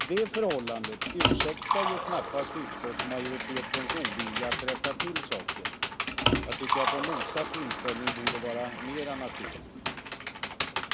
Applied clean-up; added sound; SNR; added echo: none; Computer keyboard + Liquid; -4 dB; none.